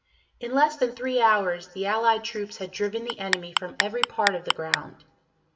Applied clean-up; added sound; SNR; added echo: none; Clock; 2 dB; reverberation time 1.3 s.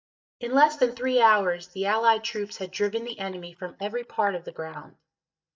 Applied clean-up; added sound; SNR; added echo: neural mask model DeepFilterNet 3.